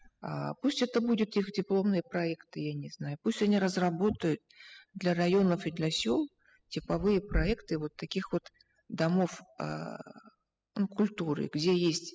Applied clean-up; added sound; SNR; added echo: classical method spectral subtraction.